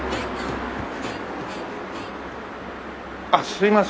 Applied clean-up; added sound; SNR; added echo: none; none; none; none.